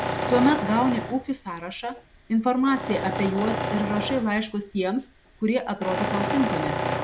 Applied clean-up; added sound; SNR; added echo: none; Tools; 5 dB; none.